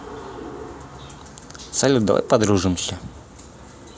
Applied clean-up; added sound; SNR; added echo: none; none; none; none.